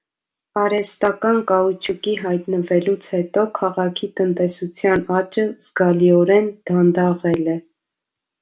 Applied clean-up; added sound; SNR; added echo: none; none; none; none.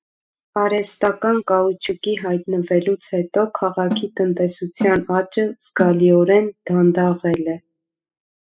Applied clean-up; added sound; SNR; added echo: classical method spectral subtraction.